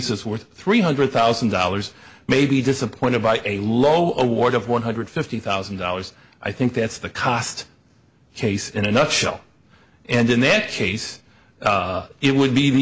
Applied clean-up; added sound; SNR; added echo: none; none; none; none.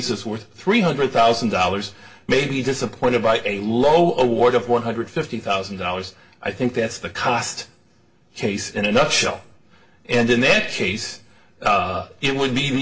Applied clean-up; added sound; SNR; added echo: none; none; none; reverberation time 0.2 s.